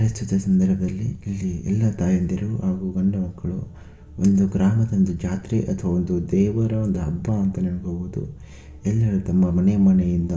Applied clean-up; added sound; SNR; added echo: none; none; none; reverberation time 0.6 s.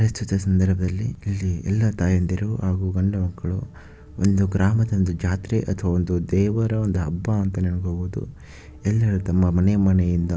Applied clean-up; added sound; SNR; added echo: none; none; none; none.